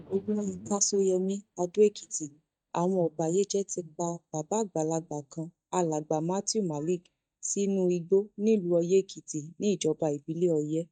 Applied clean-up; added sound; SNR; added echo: neural mask model DeepFilterNet 3.